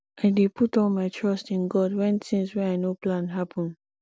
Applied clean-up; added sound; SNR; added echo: none; none; none; none.